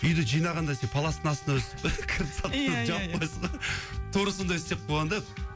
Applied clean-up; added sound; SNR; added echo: none; Wind instrument, woodwind instrument; 19 dB; none.